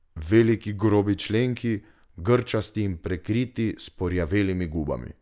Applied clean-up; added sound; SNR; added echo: none; none; none; none.